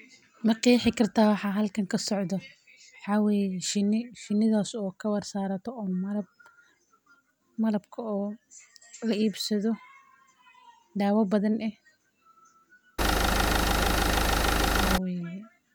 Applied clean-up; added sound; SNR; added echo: none; Engine; -5 dB; none.